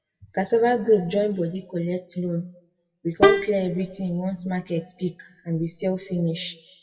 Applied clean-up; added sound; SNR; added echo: classical method WPE with log-MMSE.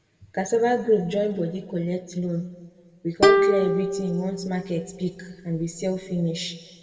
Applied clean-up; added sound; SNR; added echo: none; Plucked string instrument; -2 dB; reverberation time 1.7 s.